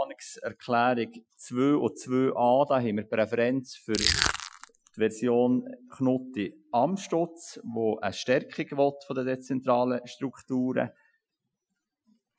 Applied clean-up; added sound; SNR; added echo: classical method Wiener filter.